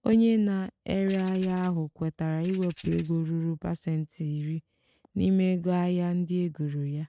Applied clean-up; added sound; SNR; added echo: neural mask model RNNoise.